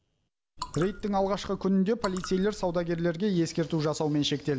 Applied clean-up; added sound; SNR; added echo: none; Raindrop / Drip; 14 dB; none.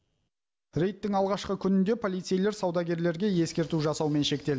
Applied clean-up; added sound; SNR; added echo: none; none; none; none.